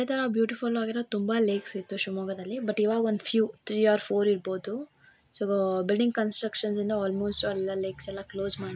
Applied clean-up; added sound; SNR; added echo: none; none; none; none.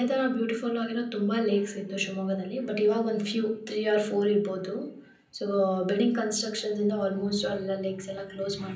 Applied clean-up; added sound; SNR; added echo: none; none; none; reverberation time 0.6 s.